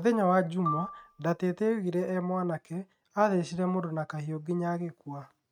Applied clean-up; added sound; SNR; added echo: neural mask model RNNoise.